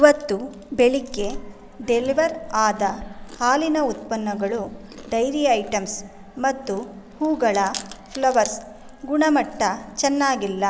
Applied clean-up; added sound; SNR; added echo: none; Chewing, mastication; 18 dB; none.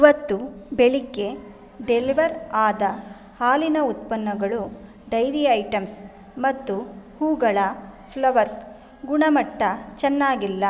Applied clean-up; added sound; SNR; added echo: none; none; none; none.